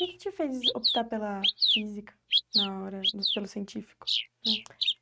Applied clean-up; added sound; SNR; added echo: neural mask model RNNoise.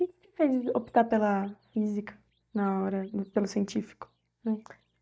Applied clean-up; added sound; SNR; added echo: neural mask model DeepFilterNet 3.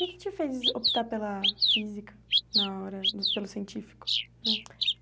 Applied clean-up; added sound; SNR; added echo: none; Bird vocalization, bird call, bird song; -5 dB; none.